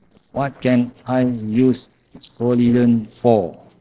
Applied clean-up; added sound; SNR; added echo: neural separator model SepFormer DNS4.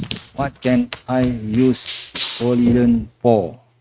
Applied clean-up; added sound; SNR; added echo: neural mask model RNNoise.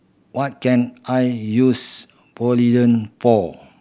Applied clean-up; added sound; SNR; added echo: none; none; none; none.